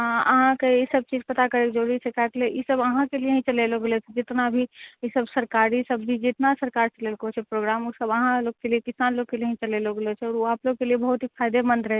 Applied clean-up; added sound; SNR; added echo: none; none; none; none.